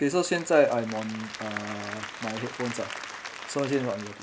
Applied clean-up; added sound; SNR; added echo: none; Applause / Crowd; 11 dB; none.